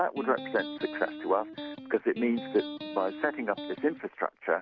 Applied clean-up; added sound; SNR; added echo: none; Electric guitar; 9 dB; none.